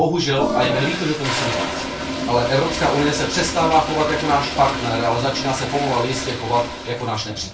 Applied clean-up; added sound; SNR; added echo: none; Toilet flush; 5 dB; reverberation time 0.2 s.